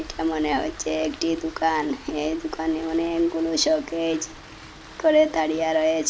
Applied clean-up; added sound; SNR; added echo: none; Rain; 18 dB; none.